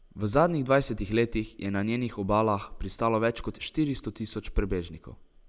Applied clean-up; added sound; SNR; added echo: none; none; none; none.